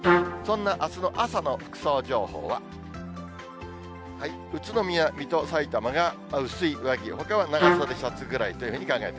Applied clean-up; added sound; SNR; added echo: none; Trumpet; -3 dB; none.